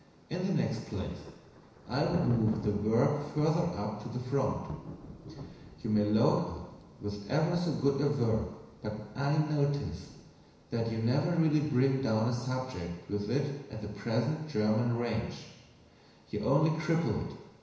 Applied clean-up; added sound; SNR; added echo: none; Thunder; 16 dB; reverberation time 1.0 s.